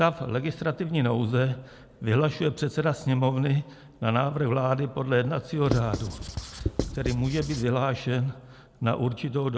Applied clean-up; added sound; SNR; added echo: none; Writing; 6 dB; none.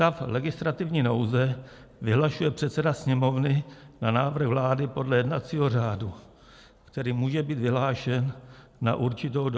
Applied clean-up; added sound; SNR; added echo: none; none; none; none.